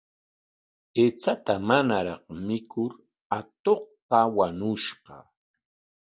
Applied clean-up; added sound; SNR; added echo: none; none; none; none.